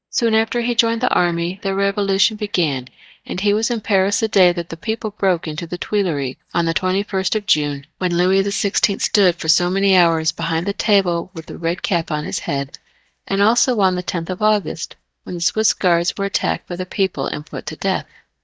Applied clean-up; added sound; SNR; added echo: neural mask model DeepFilterNet 3.